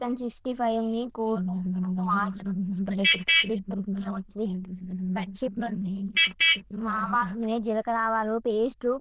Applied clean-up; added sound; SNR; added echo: neural diffusion model UNIVERSE++.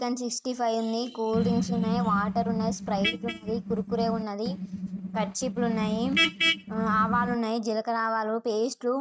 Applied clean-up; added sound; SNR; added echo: neural mask model RNNoise.